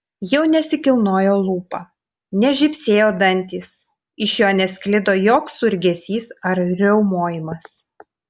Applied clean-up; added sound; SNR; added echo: none; none; none; none.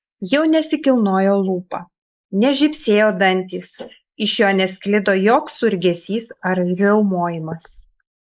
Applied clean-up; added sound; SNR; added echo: neural mask model Resemble Enhance denoiser.